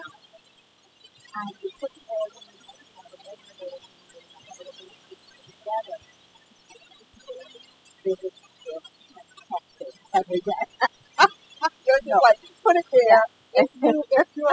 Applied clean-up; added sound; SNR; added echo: classical method spectral subtraction.